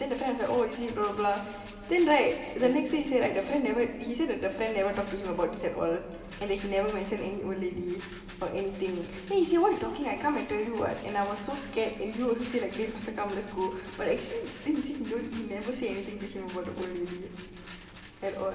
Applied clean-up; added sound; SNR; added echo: none; Rattle; 19 dB; reverberation time 2.4 s.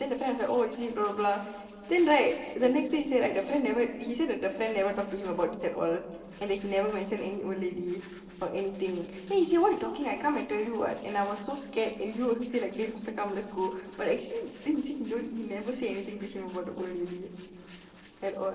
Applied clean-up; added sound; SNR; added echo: neural separator model SepFormer DNS4.